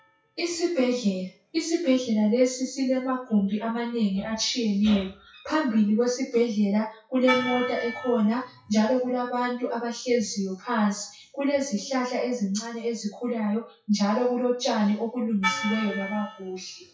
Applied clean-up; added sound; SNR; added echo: classical method WPE with log-MMSE.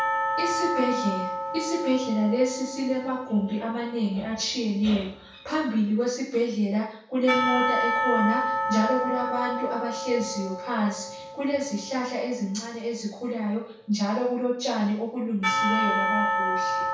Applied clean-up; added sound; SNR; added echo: none; Church bell / Percussion; 3 dB; reverberation time 0.6 s.